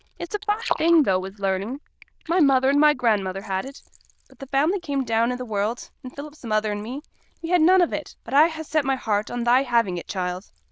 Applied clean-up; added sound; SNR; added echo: neural diffusion model UNIVERSE++.